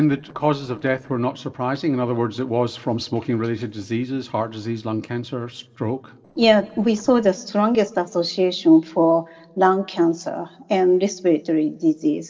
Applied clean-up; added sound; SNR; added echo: neural separator model SepFormer DNS4.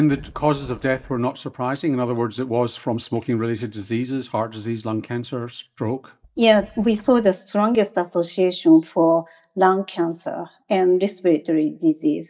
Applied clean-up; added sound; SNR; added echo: neural mask model DeepFilterNet 3.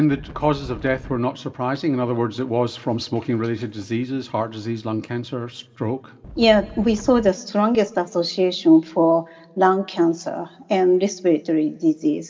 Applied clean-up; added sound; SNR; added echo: none; Wind; 16 dB; reverberation time 1.0 s.